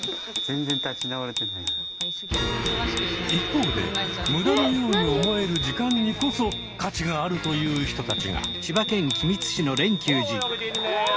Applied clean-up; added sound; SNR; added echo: none; Bicycle bell; 5 dB; none.